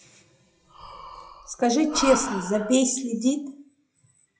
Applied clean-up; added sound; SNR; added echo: classical method WPE with log-MMSE.